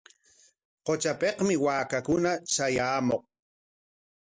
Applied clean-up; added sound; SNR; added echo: none; none; none; none.